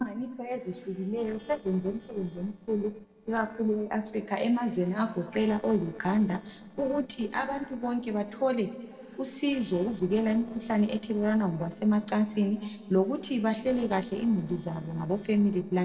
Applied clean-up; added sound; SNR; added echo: neural separator model SepFormer DNS4.